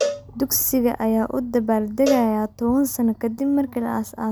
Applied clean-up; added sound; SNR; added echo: none; Cowbell; 11 dB; none.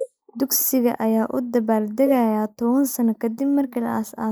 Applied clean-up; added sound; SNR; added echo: neural mask model Resemble Enhance denoiser.